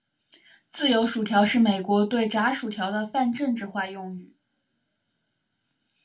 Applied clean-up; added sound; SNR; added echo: none; none; none; reverberation time 0.2 s.